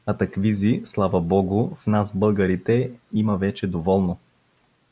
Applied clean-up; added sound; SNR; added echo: none; none; none; none.